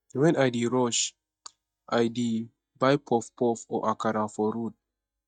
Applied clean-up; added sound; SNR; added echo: neural mask model DeepFilterNet 3.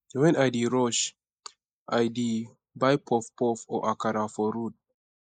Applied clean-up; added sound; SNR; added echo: neural mask model Resemble Enhance denoiser.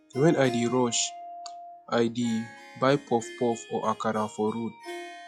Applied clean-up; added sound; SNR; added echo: classical method log-MMSE.